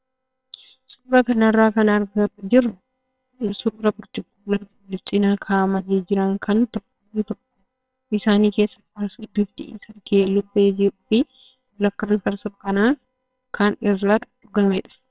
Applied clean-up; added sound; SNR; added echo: neural separator model SepFormer WHAMR!.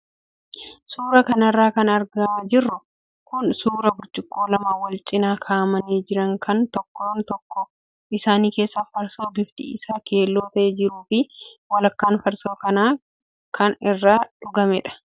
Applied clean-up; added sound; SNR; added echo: none; none; none; none.